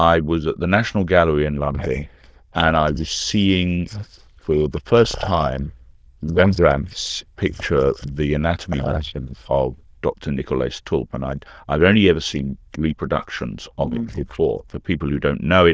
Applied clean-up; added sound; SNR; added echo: neural diffusion model UNIVERSE++.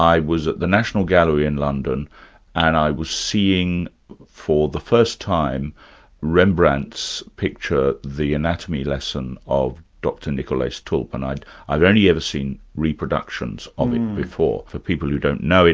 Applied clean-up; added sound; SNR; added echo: none; none; none; none.